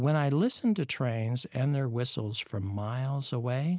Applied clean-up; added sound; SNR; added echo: none; none; none; none.